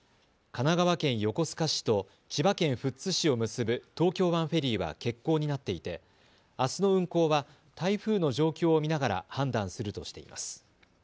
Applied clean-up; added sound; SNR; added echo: none; none; none; none.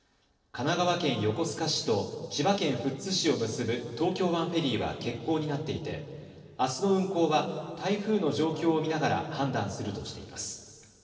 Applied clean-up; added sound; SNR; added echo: neural separator model SepFormer DNS4.